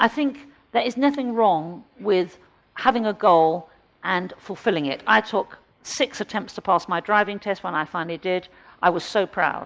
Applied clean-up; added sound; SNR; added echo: none; none; none; none.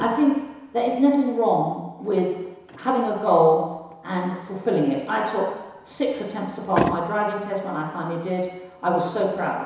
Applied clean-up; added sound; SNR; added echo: none; Motor vehicle (road); 14 dB; reverberation time 1.0 s.